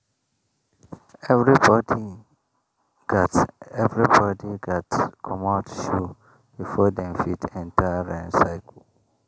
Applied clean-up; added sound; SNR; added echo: none; none; none; none.